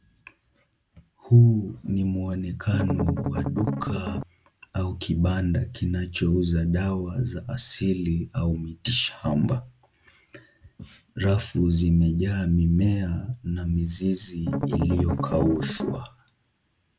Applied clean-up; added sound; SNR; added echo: none; Strum; 2 dB; none.